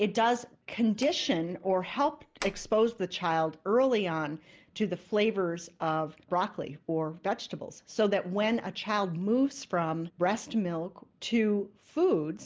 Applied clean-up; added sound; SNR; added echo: neural mask model Resemble Enhance denoiser.